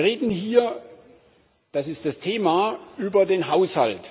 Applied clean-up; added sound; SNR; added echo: none; none; none; none.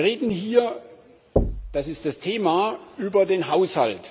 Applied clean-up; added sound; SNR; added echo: none; Knock / Wood; 7 dB; none.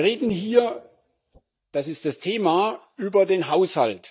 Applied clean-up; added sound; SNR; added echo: neural mask model DeepFilterNet 3.